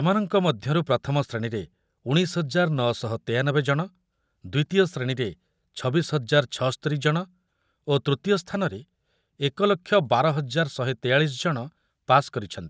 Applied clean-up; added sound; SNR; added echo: none; none; none; none.